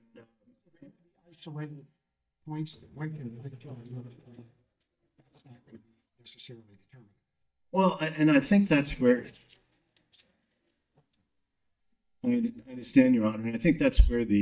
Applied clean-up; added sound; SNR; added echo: neural mask model DeepFilterNet 3.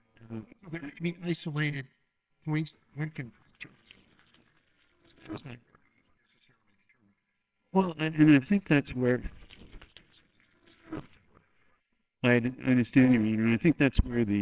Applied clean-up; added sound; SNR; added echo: neural separator model SepFormer WHAMR!.